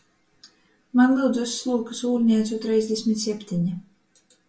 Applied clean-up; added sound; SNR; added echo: none; none; none; reverberation time 0.2 s.